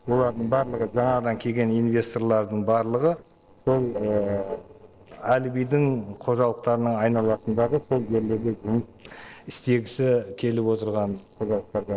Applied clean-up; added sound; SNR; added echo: neural separator model SepFormer DNS4.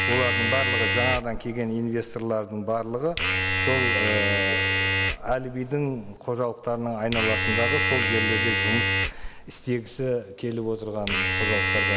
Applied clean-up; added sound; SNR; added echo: none; Domestic sounds, home sounds; -3 dB; none.